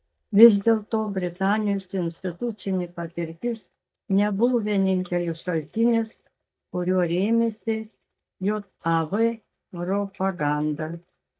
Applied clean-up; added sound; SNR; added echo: neural mask model DeepFilterNet 3.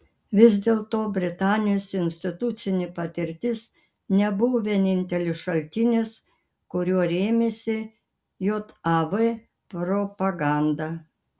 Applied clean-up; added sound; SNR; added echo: none; none; none; none.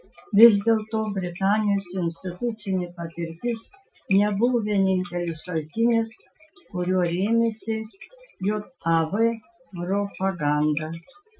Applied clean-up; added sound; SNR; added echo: classical method Wiener filter.